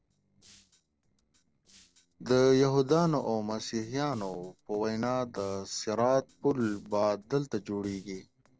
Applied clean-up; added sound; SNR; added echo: neural separator model SepFormer DNS4.